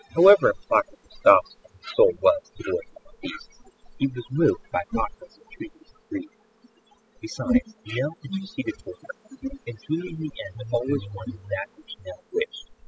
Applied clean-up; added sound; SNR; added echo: classical method spectral subtraction.